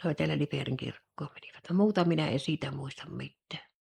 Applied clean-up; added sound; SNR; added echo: neural mask model Resemble Enhance denoiser.